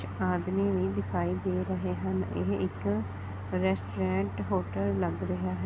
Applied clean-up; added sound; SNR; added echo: none; none; none; none.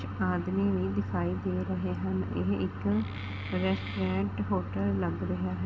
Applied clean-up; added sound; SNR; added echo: none; Wood; 16 dB; reverberation time 0.6 s.